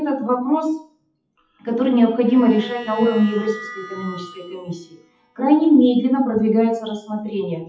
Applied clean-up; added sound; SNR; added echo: classical method WPE with log-MMSE.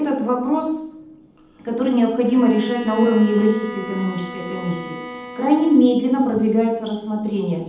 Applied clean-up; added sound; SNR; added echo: none; Bowed string instrument; 16 dB; reverberation time 0.8 s.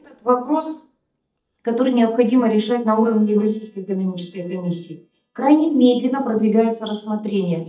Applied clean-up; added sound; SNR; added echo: neural mask model DeepFilterNet 3.